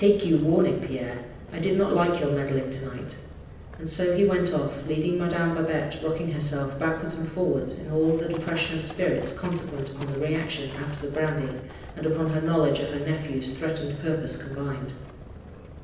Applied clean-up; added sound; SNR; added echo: none; Livestock, farm animals, working animals; 16 dB; reverberation time 0.9 s.